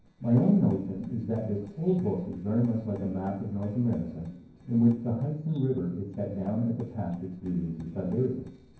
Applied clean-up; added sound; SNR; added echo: neural separator model SepFormer DNS4.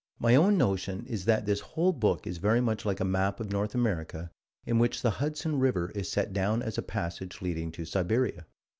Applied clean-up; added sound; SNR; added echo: none; none; none; none.